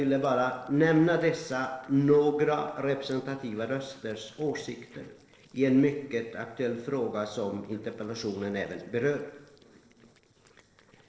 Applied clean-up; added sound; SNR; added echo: neural separator model SepFormer DNS4.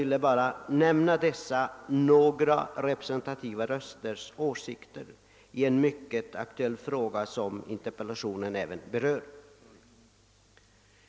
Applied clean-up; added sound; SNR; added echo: none; none; none; none.